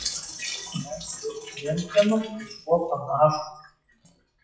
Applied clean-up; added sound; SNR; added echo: classical method WPE with log-MMSE.